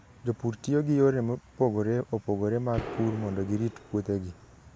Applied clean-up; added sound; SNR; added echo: none; Gunshot, gunfire; 12 dB; none.